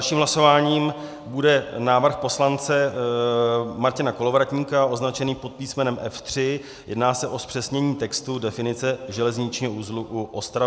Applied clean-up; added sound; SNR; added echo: none; none; none; none.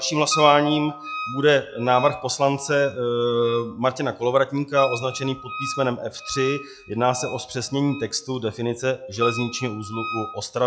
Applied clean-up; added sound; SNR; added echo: classical method log-MMSE.